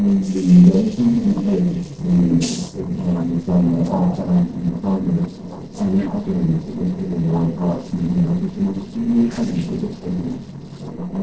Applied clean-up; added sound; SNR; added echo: neural separator model SepFormer DNS4.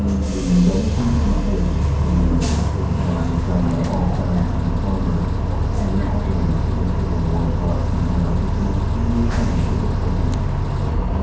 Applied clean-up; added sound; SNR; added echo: none; Bus; -4 dB; reverberation time 0.9 s.